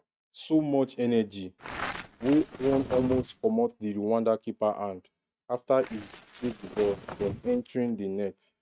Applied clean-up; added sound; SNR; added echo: neural mask model RNNoise.